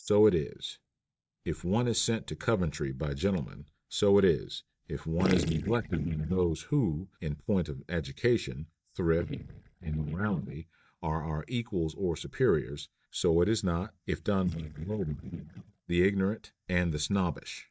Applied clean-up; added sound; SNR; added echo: neural mask model DeepFilterNet 3.